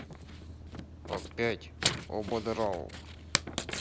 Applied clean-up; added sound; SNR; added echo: none; Tearing; 1 dB; none.